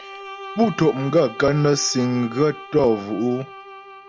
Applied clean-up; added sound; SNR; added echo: none; Bowed string instrument; 16 dB; none.